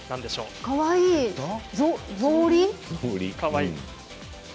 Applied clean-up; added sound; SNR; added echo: none; none; none; none.